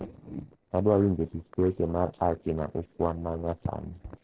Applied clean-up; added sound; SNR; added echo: neural separator model SepFormer DNS4.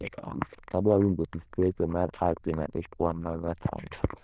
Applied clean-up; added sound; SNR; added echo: neural diffusion model UNIVERSE++.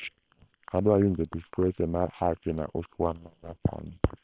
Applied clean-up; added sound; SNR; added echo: neural separator model SepFormer WHAM!.